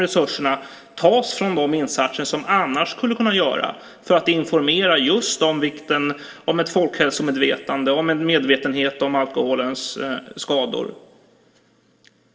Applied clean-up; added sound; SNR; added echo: none; none; none; reverberation time 1.0 s.